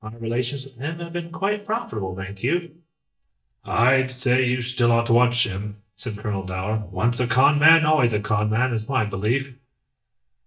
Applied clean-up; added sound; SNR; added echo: neural mask model DeepFilterNet 3.